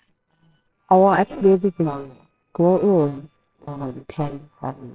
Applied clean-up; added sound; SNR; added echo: neural separator model SepFormer WHAMR!.